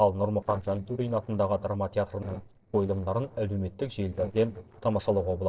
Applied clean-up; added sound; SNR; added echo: neural separator model SepFormer DNS4.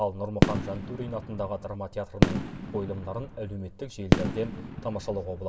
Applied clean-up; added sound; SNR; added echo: none; Fireworks; -4 dB; reverberation time 1.6 s.